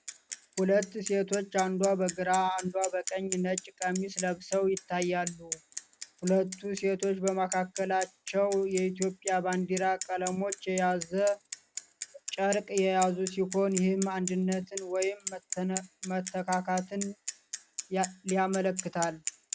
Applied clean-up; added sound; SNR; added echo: none; Bicycle; 11 dB; none.